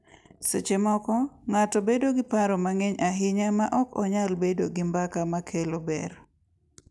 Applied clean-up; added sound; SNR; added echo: none; none; none; none.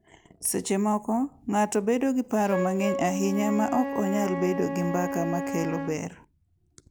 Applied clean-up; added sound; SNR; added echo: none; Wind instrument, woodwind instrument; 7 dB; none.